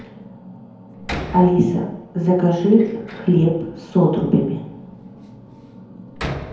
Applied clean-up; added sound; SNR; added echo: none; Door; 16 dB; reverberation time 0.9 s.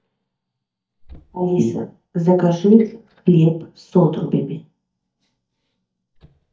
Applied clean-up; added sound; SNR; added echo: neural mask model DeepFilterNet 3.